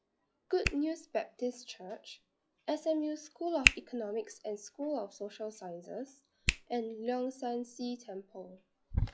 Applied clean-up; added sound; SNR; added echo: classical method log-MMSE.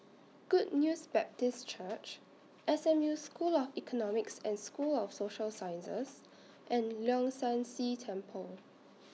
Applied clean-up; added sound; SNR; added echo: none; none; none; none.